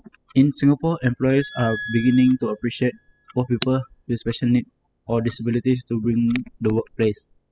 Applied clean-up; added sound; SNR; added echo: classical method spectral subtraction.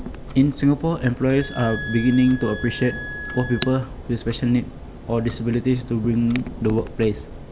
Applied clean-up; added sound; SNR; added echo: none; Clock + Wind instrument, woodwind instrument; 11 dB; none.